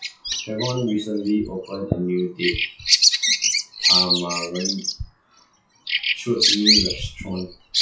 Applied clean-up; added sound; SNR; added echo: classical method WPE with log-MMSE.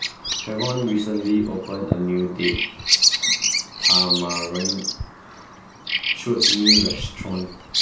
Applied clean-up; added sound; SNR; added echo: none; Bird vocalization, bird call, bird song; -3 dB; reverberation time 0.3 s.